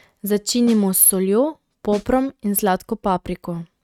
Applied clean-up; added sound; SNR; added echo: neural mask model RNNoise.